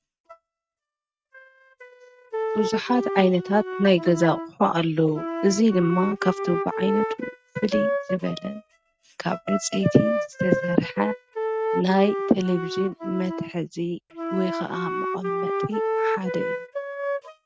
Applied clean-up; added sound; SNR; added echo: neural mask model RNNoise.